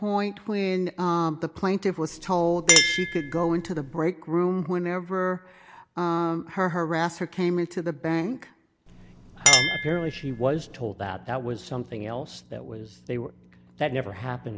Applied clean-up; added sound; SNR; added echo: none; Chink, clink; 3 dB; none.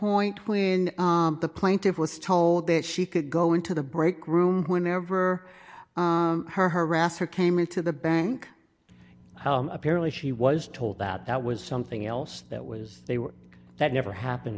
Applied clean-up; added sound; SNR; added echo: none; none; none; none.